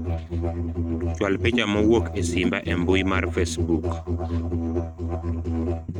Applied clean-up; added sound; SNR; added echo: neural mask model RNNoise.